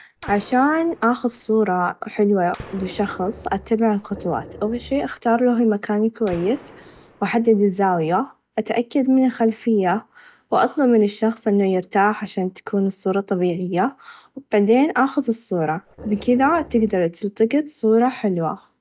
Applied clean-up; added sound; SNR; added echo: none; Growling + Gunshot, gunfire; 20 dB; none.